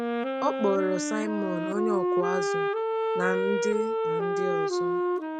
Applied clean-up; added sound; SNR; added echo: none; Wind instrument, woodwind instrument; -3 dB; none.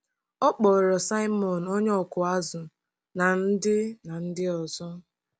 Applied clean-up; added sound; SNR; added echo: none; none; none; none.